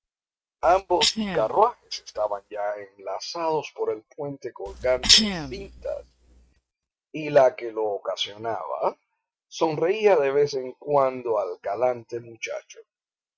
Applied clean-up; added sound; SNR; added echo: neural mask model RNNoise.